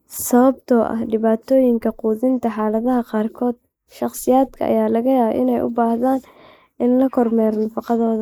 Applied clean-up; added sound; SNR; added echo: neural mask model Resemble Enhance denoiser.